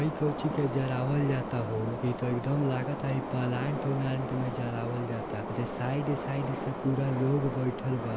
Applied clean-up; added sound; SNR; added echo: none; Subway, metro, underground; 5 dB; none.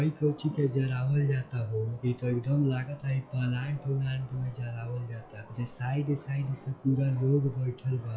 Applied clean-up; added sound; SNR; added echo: classical method log-MMSE.